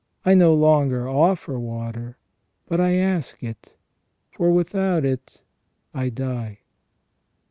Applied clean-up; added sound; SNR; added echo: none; none; none; none.